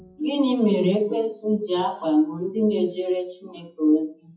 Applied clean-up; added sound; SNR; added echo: classical method WPE with log-MMSE.